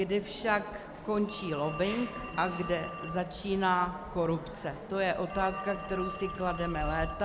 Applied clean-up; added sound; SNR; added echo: none; Telephone; 9 dB; none.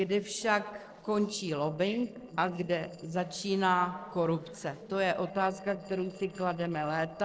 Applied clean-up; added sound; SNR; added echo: neural separator model SepFormer DNS4.